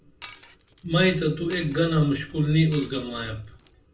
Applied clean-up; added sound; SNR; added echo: none; Glass; 10 dB; reverberation time 0.2 s.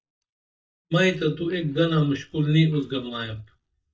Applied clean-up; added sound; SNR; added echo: neural mask model DeepFilterNet 3.